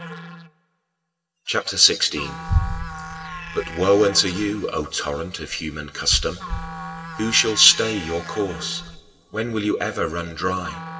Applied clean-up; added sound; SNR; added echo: none; Musical instrument; 13 dB; reverberation time 1.6 s.